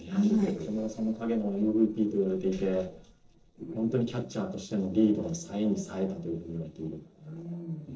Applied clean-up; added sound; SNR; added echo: neural separator model SepFormer DNS4.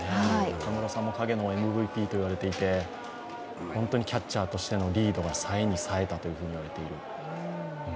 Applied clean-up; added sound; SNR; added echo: none; none; none; none.